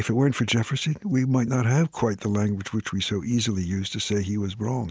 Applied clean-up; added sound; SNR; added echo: none; none; none; none.